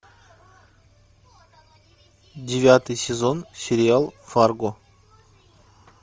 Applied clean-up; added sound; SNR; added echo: none; none; none; none.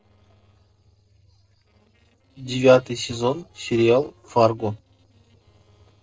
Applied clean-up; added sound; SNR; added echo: neural separator model SepFormer DNS4.